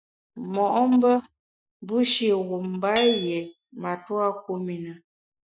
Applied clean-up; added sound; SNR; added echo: classical method Wiener filter.